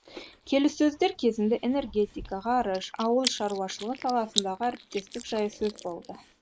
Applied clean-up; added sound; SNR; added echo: neural mask model Resemble Enhance denoiser.